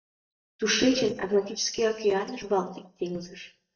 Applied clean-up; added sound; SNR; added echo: neural mask model DeepFilterNet 3.